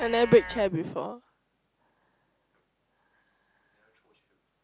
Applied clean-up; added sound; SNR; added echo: none; Livestock, farm animals, working animals; 17 dB; none.